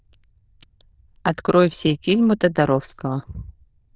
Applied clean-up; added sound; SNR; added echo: neural diffusion model UNIVERSE++.